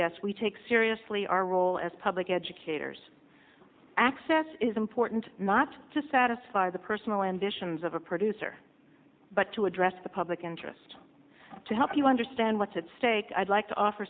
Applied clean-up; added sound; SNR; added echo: none; none; none; none.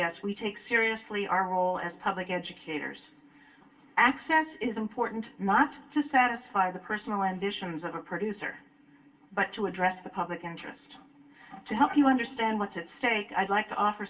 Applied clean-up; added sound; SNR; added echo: none; none; none; reverberation time 0.2 s.